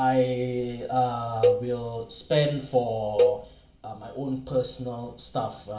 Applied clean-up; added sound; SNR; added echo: none; Cowbell; 1 dB; reverberation time 0.3 s.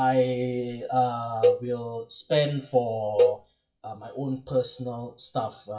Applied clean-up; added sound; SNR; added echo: classical method WPE with log-MMSE.